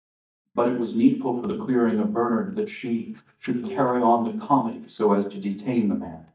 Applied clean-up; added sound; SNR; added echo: neural mask model DeepFilterNet 3.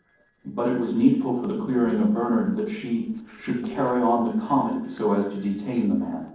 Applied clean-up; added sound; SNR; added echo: neural separator model SepFormer DNS4.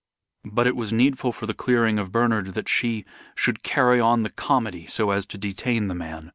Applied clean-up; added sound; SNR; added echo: none; none; none; none.